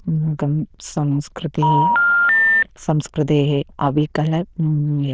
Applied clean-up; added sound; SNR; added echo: neural diffusion model UNIVERSE++.